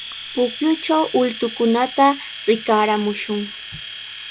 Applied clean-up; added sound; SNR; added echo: none; Domestic sounds, home sounds; 12 dB; none.